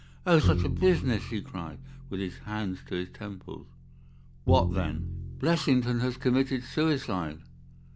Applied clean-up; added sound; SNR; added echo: none; Bowed string instrument; 5 dB; none.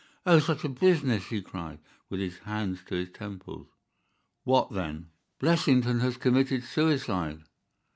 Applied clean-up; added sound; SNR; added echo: none; none; none; none.